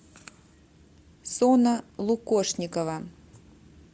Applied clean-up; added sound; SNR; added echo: none; none; none; none.